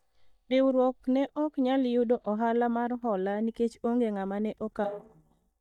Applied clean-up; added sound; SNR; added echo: neural mask model DeepFilterNet 3.